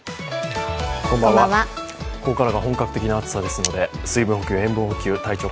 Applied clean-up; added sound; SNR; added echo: none; Cutlery, silverware; 12 dB; none.